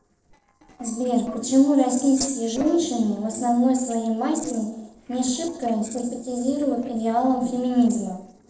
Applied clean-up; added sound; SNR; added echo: neural separator model SepFormer DNS4.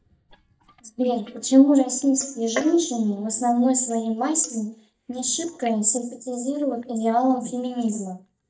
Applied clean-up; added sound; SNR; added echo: neural mask model DeepFilterNet 3.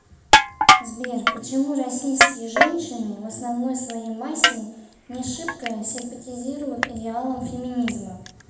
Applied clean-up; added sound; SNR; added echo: none; Crushing; -4 dB; reverberation time 0.8 s.